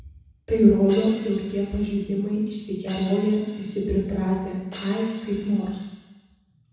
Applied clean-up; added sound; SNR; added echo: none; Crash cymbal; 18 dB; reverberation time 1.1 s.